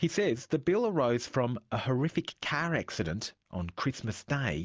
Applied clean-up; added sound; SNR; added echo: none; none; none; none.